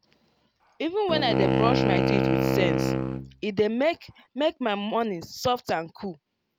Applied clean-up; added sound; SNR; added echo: none; Wind instrument, woodwind instrument; -3 dB; none.